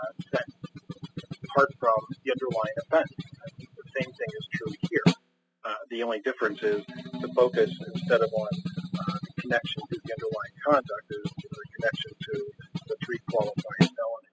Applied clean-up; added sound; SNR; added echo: classical method spectral subtraction.